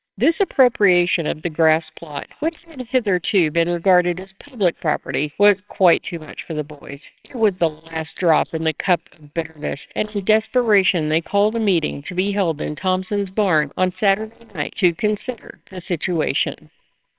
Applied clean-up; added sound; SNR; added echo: neural separator model SepFormer WHAMR!.